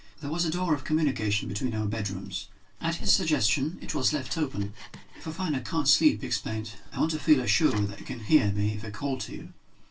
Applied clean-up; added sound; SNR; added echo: neural separator model SepFormer DNS4.